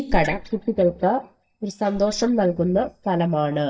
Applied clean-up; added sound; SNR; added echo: neural mask model DeepFilterNet 3.